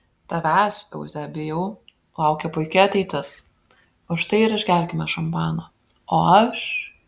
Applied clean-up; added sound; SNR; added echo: none; none; none; none.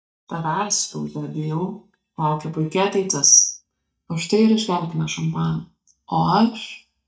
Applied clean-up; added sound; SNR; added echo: neural mask model DeepFilterNet 3.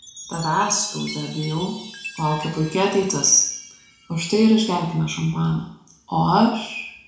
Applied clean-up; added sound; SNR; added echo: none; Chime; 18 dB; reverberation time 0.6 s.